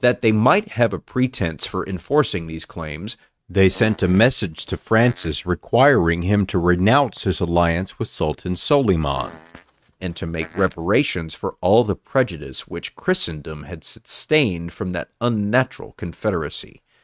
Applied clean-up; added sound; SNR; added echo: neural mask model RNNoise.